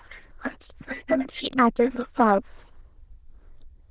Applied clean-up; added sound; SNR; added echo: neural diffusion model UNIVERSE++.